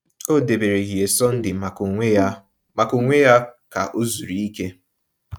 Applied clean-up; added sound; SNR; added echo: neural mask model RNNoise.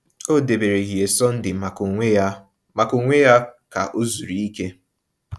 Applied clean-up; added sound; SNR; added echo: none; none; none; none.